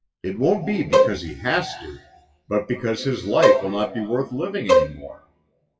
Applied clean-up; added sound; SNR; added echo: classical method WPE with log-MMSE.